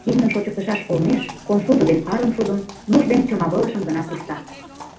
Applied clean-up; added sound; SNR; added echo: none; Livestock, farm animals, working animals; 19 dB; reverberation time 0.4 s.